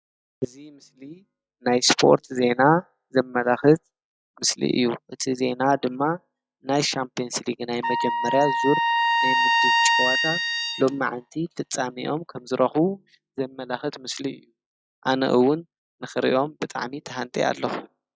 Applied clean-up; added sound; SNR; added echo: classical method log-MMSE.